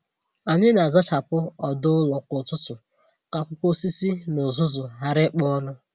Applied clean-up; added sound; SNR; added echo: none; none; none; none.